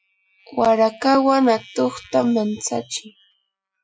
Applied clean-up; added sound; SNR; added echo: classical method Wiener filter.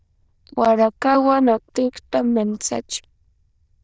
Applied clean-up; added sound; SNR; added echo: neural diffusion model UNIVERSE++.